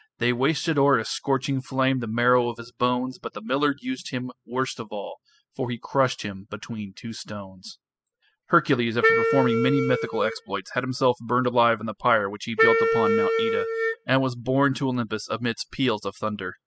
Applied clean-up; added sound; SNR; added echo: classical method spectral subtraction.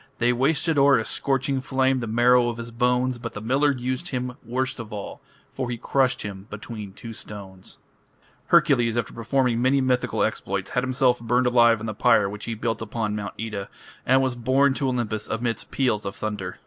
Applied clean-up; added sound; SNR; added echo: none; none; none; none.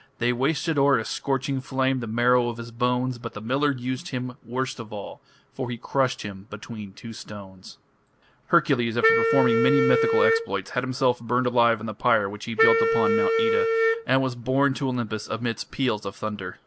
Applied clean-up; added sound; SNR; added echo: none; Wind instrument, woodwind instrument; -2 dB; none.